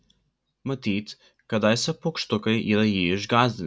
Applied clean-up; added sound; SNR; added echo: none; none; none; none.